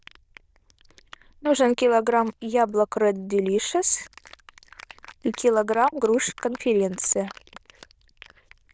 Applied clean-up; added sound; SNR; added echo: neural diffusion model UNIVERSE++.